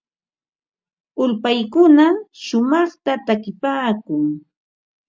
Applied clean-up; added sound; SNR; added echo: none; none; none; none.